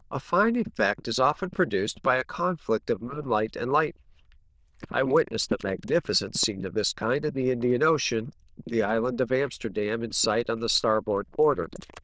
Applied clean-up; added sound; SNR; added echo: neural diffusion model UNIVERSE++.